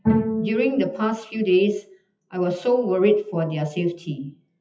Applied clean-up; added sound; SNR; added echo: classical method WPE with log-MMSE.